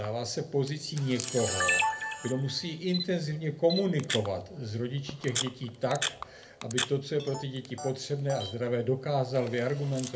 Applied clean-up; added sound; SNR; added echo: none; Camera; 6 dB; reverberation time 0.3 s.